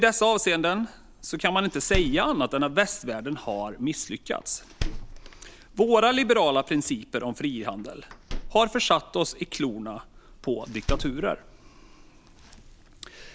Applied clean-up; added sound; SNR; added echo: none; Door; 10 dB; none.